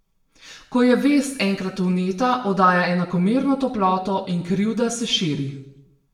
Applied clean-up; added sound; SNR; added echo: none; none; none; reverberation time 0.7 s.